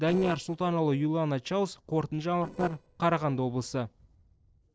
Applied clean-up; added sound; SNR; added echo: neural separator model SepFormer DNS4.